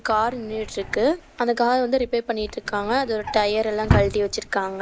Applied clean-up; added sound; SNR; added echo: none; Drawer open or close; 7 dB; none.